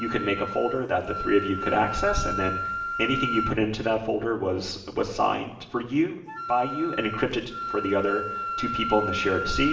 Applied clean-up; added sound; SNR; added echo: none; Wind instrument, woodwind instrument; 6 dB; reverberation time 0.9 s.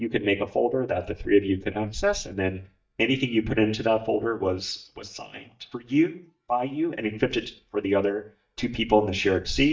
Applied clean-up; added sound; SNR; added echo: neural mask model DeepFilterNet 3.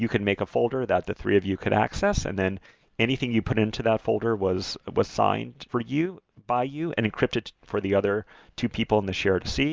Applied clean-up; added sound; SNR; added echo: none; none; none; none.